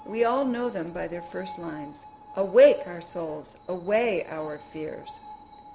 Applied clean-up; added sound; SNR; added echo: none; Screech; 20 dB; none.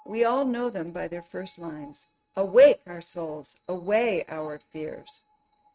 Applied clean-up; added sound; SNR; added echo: neural mask model RNNoise.